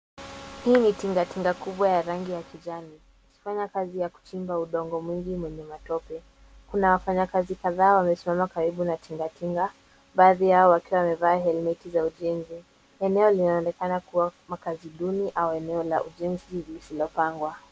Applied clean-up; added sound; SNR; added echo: none; none; none; none.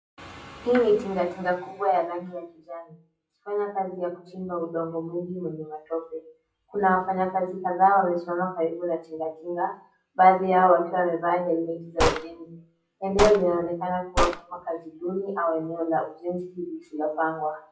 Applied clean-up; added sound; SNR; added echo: classical method WPE with log-MMSE.